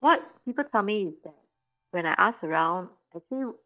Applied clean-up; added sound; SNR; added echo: neural mask model DeepFilterNet 3.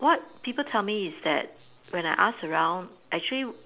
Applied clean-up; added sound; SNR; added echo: none; none; none; none.